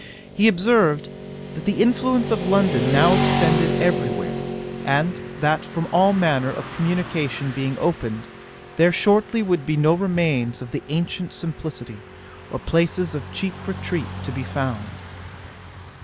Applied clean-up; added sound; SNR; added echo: none; Motorcycle / Traffic noise, roadway noise; 6 dB; none.